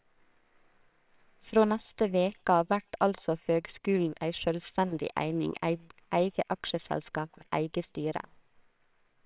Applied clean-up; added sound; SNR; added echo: neural separator model SepFormer WHAMR!.